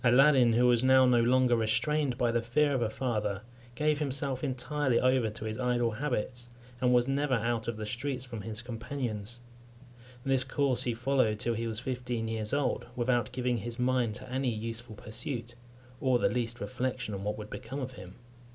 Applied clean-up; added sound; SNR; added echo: none; none; none; none.